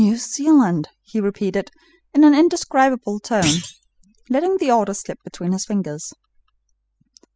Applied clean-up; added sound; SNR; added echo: classical method spectral subtraction.